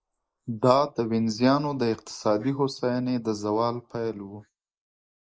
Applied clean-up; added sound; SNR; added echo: neural mask model Resemble Enhance denoiser.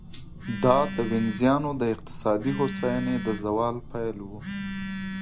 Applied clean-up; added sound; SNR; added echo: none; Telephone; 8 dB; none.